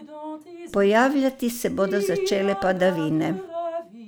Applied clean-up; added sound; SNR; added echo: none; Drip; 8 dB; none.